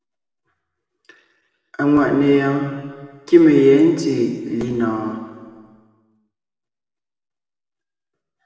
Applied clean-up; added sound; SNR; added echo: none; none; none; reverberation time 1.7 s.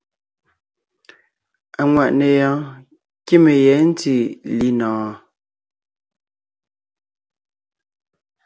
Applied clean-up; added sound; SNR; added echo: none; none; none; none.